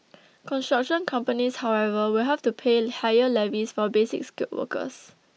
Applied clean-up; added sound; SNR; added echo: none; none; none; none.